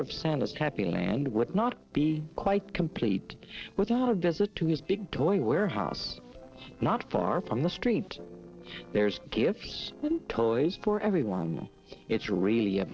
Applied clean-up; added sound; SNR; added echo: neural separator model SepFormer DNS4.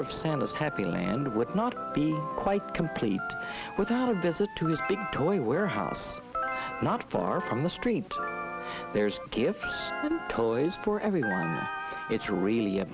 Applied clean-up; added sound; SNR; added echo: none; Wind instrument, woodwind instrument; 17 dB; none.